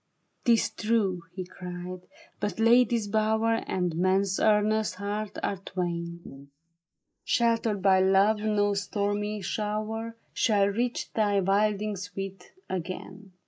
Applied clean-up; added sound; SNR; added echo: neural mask model Resemble Enhance denoiser.